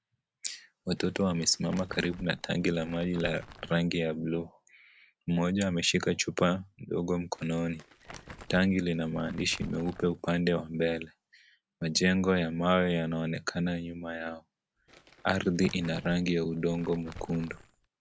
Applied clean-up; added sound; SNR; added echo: none; Crumpling, crinkling; 19 dB; none.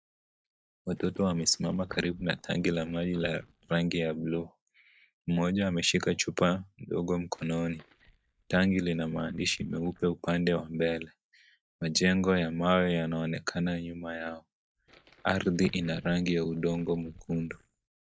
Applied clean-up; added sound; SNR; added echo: neural mask model DeepFilterNet 3.